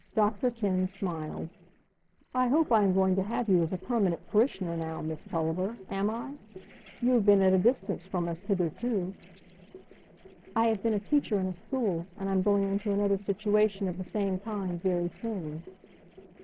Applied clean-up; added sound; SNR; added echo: neural separator model SepFormer DNS4.